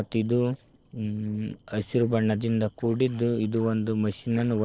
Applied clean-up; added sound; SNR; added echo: neural separator model SepFormer DNS4.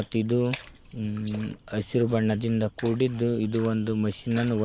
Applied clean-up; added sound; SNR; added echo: neural mask model Resemble Enhance denoiser.